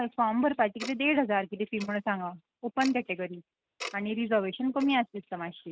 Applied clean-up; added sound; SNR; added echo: neural mask model RNNoise.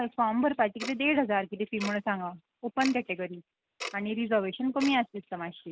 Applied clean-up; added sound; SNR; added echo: none; Tick-tock; 16 dB; none.